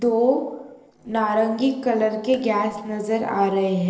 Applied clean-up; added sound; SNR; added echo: neural separator model SepFormer DNS4.